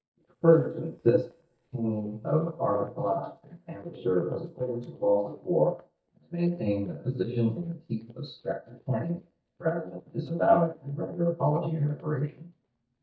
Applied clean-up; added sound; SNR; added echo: neural mask model DeepFilterNet 3.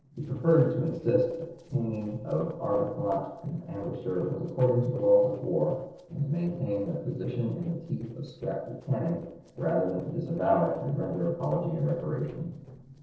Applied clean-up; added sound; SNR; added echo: neural separator model SepFormer DNS4.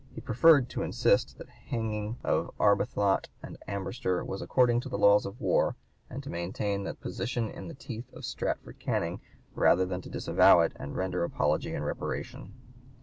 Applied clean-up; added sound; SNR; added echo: none; none; none; none.